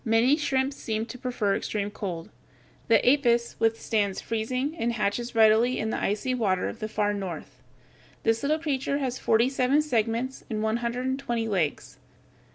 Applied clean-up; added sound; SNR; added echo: none; none; none; none.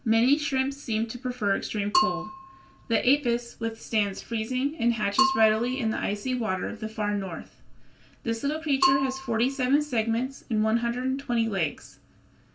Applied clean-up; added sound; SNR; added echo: none; Bell / Percussion; 7 dB; reverberation time 0.2 s.